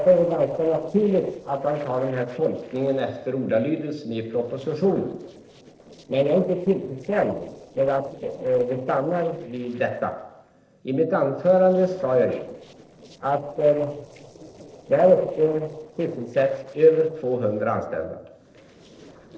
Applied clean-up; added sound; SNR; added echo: neural separator model SepFormer DNS4.